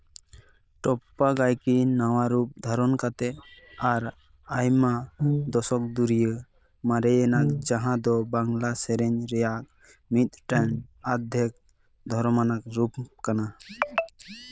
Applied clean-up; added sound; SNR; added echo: neural diffusion model UNIVERSE++.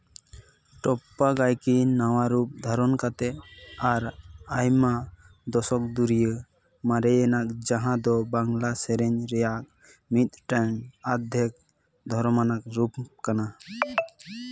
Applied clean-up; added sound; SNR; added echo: none; none; none; none.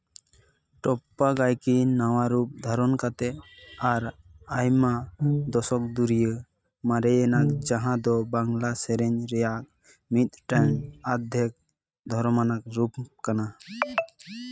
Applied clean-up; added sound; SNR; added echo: neural mask model RNNoise.